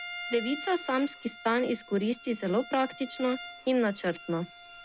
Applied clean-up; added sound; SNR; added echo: none; Bowed string instrument; 13 dB; none.